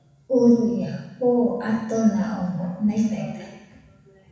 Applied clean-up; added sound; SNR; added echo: none; none; none; reverberation time 1.0 s.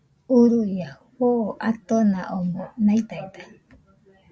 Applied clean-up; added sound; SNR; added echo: none; none; none; none.